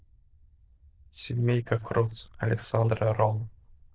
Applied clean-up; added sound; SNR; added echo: neural diffusion model UNIVERSE++.